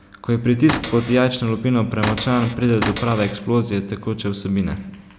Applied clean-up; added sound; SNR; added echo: none; Cupboard open or close / Door; 7 dB; none.